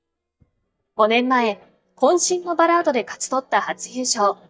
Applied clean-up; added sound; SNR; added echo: neural mask model DeepFilterNet 3.